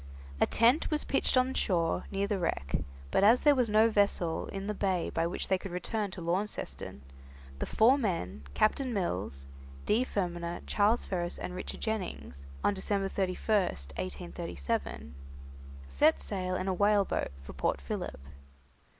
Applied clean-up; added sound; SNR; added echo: none; Musical instrument; 13 dB; none.